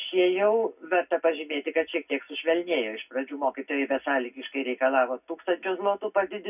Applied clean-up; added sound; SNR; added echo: none; none; none; reverberation time 0.4 s.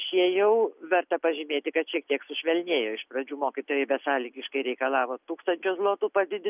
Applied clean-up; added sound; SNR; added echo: none; none; none; none.